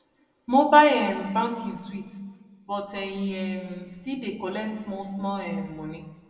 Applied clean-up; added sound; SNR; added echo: none; none; none; reverberation time 1.1 s.